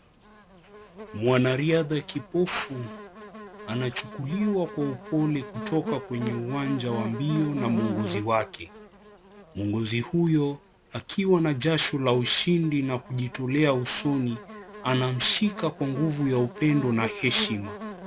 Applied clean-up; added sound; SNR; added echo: none; Buzz; 13 dB; none.